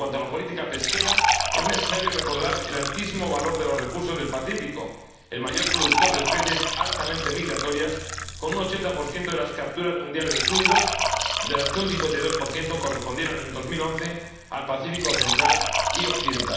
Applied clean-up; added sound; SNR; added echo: none; Fill (with liquid) / Trickle, dribble; -1 dB; reverberation time 1.1 s.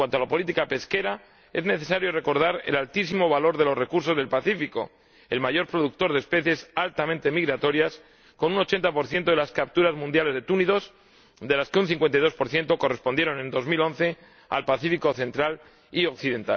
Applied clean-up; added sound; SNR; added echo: none; none; none; none.